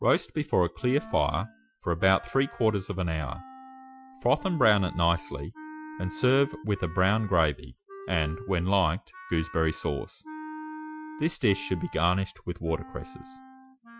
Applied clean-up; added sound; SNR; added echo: classical method Wiener filter.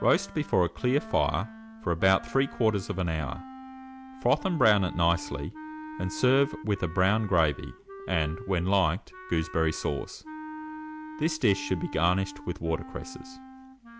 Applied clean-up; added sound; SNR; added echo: none; Wind instrument, woodwind instrument; 14 dB; none.